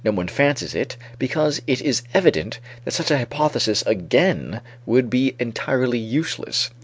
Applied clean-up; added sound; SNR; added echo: none; none; none; none.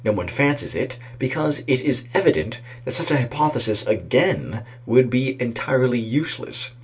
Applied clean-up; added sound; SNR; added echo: none; none; none; reverberation time 0.2 s.